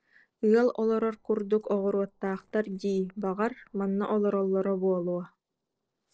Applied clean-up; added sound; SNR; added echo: neural separator model SepFormer DNS4.